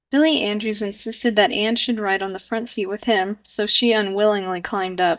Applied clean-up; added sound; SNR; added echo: neural mask model DeepFilterNet 3.